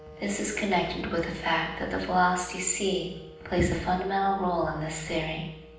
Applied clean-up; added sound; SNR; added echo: none; Wind instrument, woodwind instrument; 20 dB; reverberation time 0.9 s.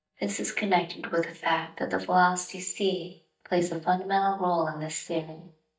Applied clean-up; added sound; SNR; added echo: neural mask model DeepFilterNet 3.